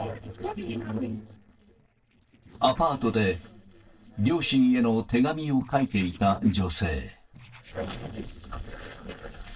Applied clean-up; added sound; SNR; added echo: neural separator model SepFormer DNS4.